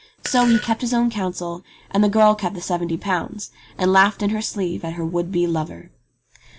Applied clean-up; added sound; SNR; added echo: none; Fart; 11 dB; none.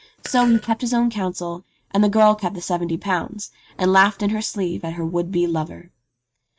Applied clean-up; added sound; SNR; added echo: neural mask model RNNoise.